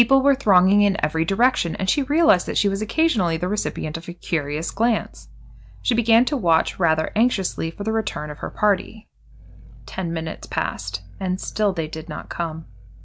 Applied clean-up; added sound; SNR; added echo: none; Growling; 19 dB; none.